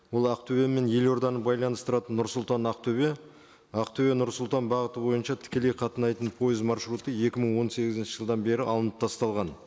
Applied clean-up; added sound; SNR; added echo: none; none; none; none.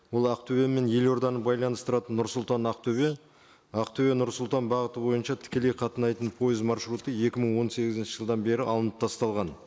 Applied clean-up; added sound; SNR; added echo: neural mask model Resemble Enhance denoiser.